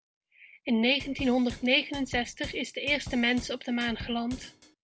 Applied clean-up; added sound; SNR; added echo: none; Drum / Drum kit; 15 dB; none.